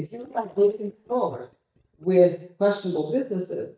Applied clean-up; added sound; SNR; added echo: neural mask model DeepFilterNet 3.